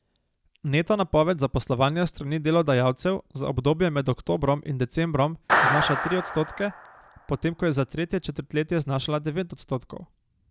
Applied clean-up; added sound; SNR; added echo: none; Clapping; 3 dB; none.